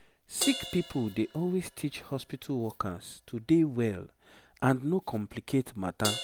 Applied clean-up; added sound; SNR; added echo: none; Crash cymbal; 12 dB; none.